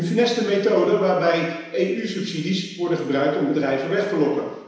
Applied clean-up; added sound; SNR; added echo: none; none; none; reverberation time 1.0 s.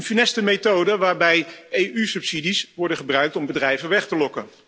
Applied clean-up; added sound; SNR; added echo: none; none; none; none.